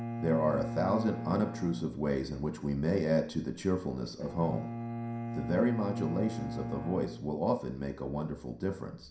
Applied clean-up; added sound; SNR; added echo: none; Bowed string instrument; 8 dB; reverberation time 0.5 s.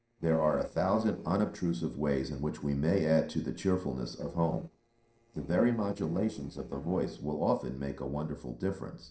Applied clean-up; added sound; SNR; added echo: neural separator model SepFormer DNS4.